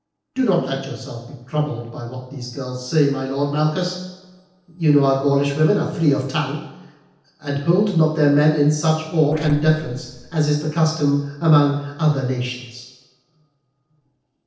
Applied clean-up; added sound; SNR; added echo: neural separator model SepFormer DNS4.